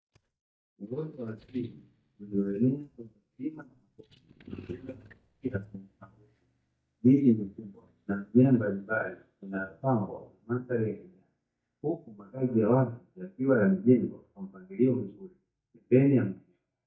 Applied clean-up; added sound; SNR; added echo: neural mask model DeepFilterNet 3.